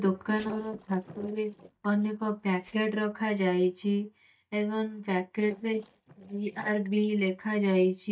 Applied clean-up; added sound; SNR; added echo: neural mask model DeepFilterNet 3.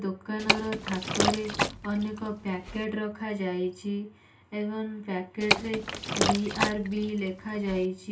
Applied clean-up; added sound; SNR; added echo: none; Liquid; -1 dB; reverberation time 0.2 s.